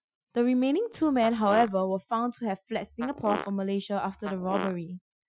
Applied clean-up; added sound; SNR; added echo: classical method Wiener filter.